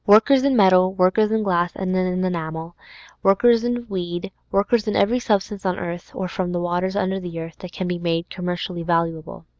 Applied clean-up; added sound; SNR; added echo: none; none; none; none.